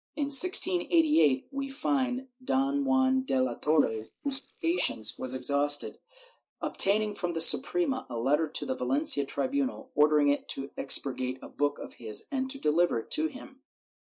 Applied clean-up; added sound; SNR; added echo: neural mask model Resemble Enhance denoiser.